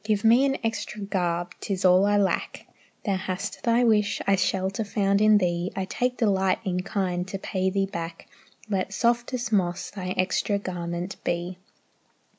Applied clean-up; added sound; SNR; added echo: none; none; none; none.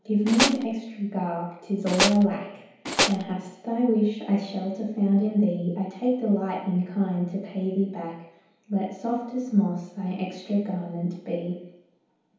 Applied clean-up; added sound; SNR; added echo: none; Tools; -1 dB; reverberation time 2.2 s.